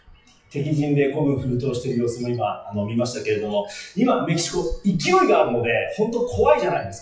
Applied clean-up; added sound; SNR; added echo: classical method WPE with log-MMSE.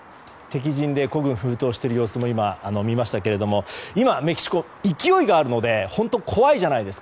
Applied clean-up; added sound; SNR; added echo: none; none; none; none.